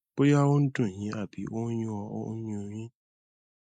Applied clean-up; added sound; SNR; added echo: neural mask model Resemble Enhance denoiser.